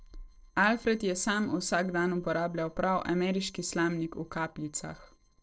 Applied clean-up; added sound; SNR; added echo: neural separator model SepFormer DNS4.